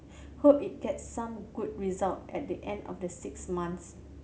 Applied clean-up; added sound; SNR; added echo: none; none; none; none.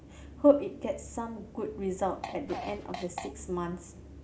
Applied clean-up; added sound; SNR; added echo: none; Fart; 11 dB; none.